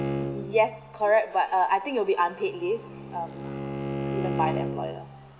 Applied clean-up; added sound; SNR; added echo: none; Bowed string instrument; 6 dB; none.